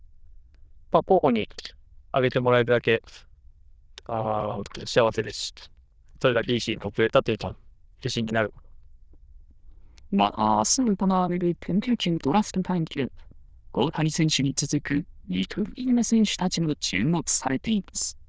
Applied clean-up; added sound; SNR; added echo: neural diffusion model UNIVERSE++.